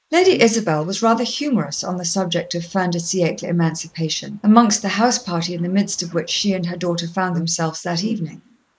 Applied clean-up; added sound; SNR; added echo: neural mask model Resemble Enhance denoiser.